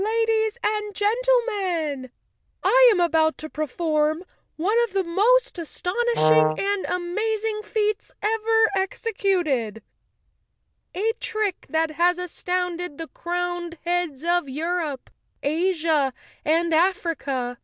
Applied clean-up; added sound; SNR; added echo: none; Brass instrument; -2 dB; none.